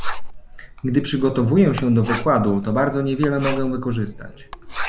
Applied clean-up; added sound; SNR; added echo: none; Writing; 7 dB; none.